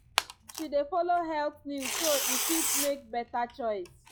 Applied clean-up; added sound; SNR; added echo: classical method log-MMSE.